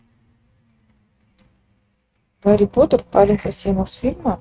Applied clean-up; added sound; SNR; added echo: neural mask model RNNoise.